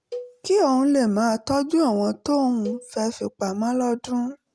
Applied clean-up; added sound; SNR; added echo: none; Cowbell; 19 dB; none.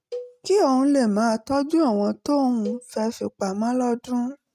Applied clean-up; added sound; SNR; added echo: neural mask model RNNoise.